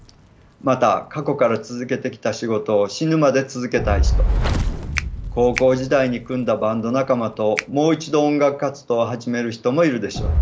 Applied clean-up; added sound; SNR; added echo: none; Finger snapping + Fire; 6 dB; none.